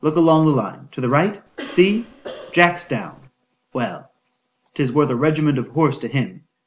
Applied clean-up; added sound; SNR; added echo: none; Cough; 17 dB; none.